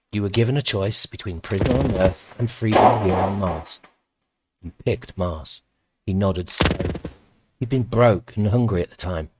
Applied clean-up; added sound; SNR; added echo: neural mask model RNNoise.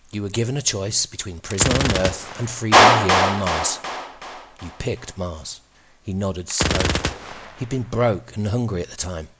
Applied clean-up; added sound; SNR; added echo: none; Clapping + Gunshot, gunfire; -2 dB; none.